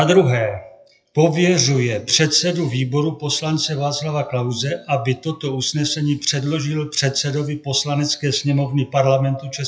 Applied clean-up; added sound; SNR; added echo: classical method WPE with log-MMSE.